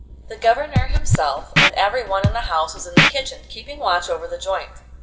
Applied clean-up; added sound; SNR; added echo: none; Scratching (performance technique); -4 dB; reverberation time 0.9 s.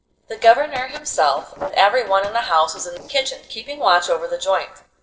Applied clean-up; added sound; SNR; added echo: neural separator model SepFormer DNS4.